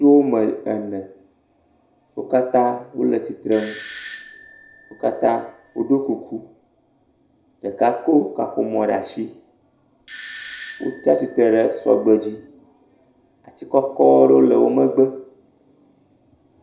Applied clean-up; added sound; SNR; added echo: none; Doorbell; 7 dB; reverberation time 0.5 s.